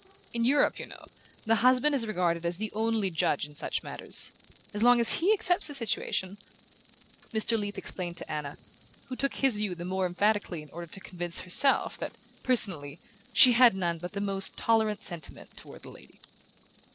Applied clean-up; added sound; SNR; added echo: none; Insect; 3 dB; none.